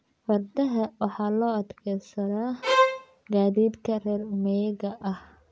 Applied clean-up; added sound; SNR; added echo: none; Bowed string instrument; -3 dB; none.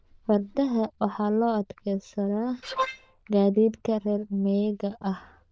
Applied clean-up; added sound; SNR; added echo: neural diffusion model UNIVERSE++.